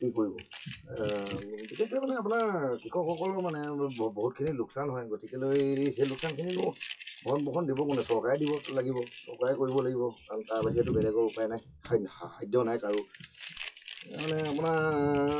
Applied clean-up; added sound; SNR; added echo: classical method WPE with log-MMSE.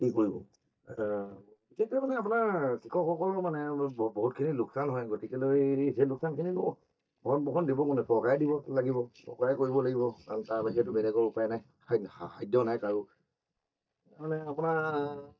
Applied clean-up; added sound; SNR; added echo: neural mask model DeepFilterNet 3.